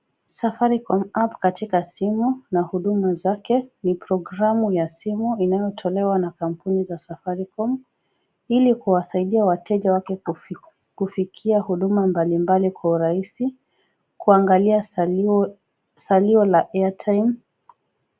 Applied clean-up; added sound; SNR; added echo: none; none; none; none.